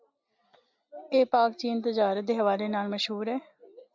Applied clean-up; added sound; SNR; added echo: none; none; none; none.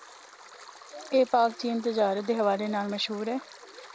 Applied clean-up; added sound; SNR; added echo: none; Stream; 20 dB; none.